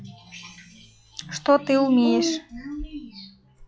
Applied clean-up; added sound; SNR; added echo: classical method log-MMSE.